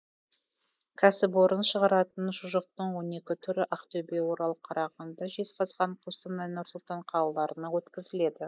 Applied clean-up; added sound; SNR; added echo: neural mask model Resemble Enhance denoiser.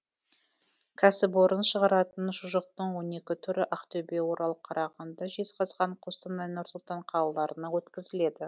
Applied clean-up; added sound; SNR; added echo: none; none; none; none.